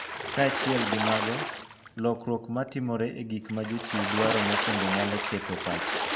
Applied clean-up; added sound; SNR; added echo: none; Water / Splash, splatter; 1 dB; reverberation time 0.4 s.